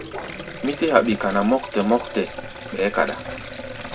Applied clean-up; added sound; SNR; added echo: none; Sink (filling or washing); 11 dB; reverberation time 0.2 s.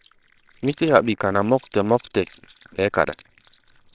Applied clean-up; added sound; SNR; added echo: neural separator model SepFormer WHAMR!.